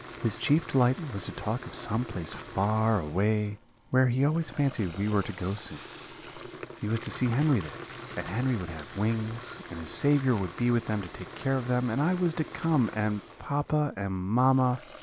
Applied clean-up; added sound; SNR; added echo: none; Fill (with liquid) / Water tap, faucet; 15 dB; none.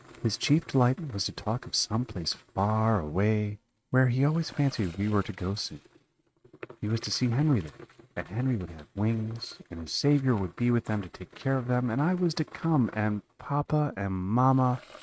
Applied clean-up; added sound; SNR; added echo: neural mask model RNNoise.